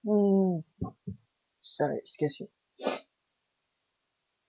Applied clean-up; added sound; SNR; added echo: none; none; none; none.